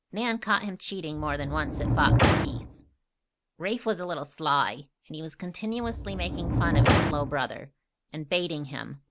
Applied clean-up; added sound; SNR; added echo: none; Sliding door; -5 dB; none.